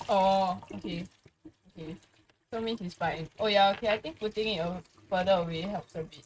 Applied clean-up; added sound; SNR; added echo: neural mask model RNNoise.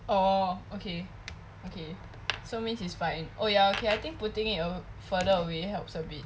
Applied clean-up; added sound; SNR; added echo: none; none; none; none.